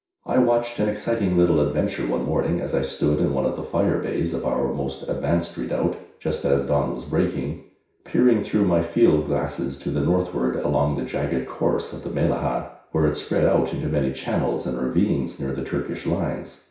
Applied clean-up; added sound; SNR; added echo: none; none; none; reverberation time 0.6 s.